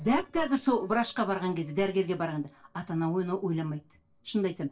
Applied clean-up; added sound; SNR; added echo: neural separator model SepFormer DNS4.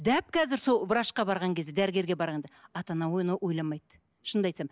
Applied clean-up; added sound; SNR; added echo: none; none; none; none.